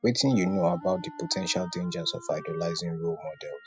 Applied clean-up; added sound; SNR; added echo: classical method spectral subtraction.